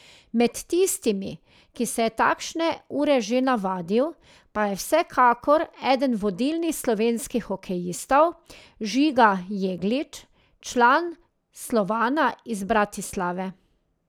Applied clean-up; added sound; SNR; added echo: none; none; none; none.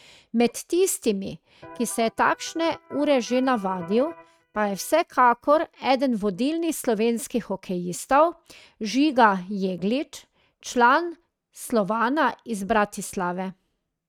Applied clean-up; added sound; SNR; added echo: neural mask model RNNoise.